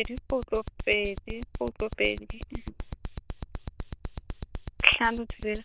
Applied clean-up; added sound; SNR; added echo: neural diffusion model UNIVERSE++.